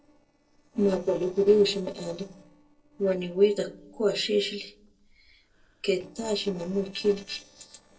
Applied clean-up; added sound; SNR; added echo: neural separator model SepFormer DNS4.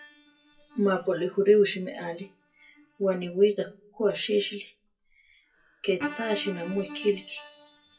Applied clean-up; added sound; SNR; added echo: classical method WPE with log-MMSE.